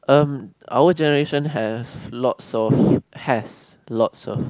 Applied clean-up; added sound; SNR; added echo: none; none; none; none.